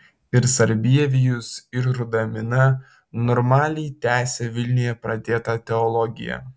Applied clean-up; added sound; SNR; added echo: none; none; none; none.